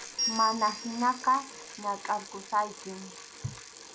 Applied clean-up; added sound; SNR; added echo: none; Bicycle + Bell; 8 dB; none.